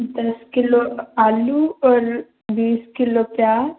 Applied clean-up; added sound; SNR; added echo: none; none; none; none.